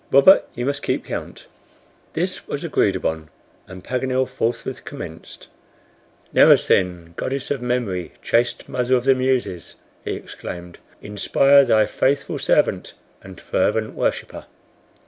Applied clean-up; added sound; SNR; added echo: none; none; none; none.